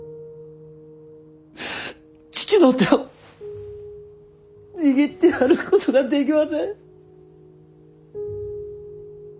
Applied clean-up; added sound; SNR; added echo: none; none; none; none.